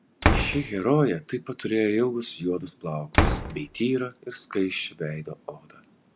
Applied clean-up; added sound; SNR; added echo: none; Slam; 2 dB; none.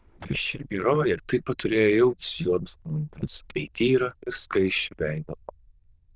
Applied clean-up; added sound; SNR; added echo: neural diffusion model UNIVERSE++.